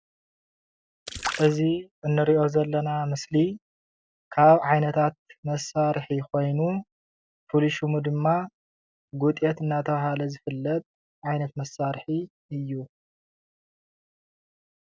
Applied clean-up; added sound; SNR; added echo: none; Splash, splatter; 12 dB; none.